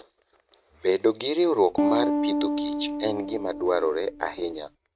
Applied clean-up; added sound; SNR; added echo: neural mask model RNNoise.